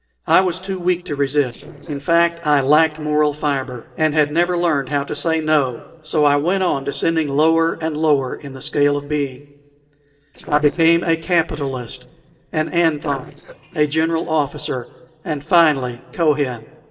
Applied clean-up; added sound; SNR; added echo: neural separator model SepFormer DNS4.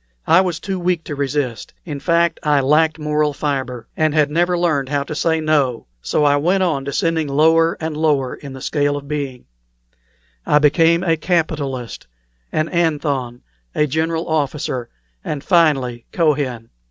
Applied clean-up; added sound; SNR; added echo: none; none; none; none.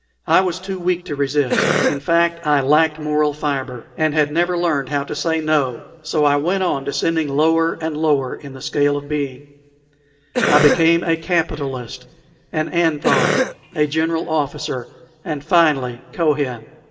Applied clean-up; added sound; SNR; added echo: none; Cough; 1 dB; reverberation time 1.4 s.